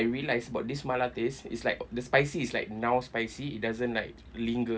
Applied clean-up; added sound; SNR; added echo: none; none; none; none.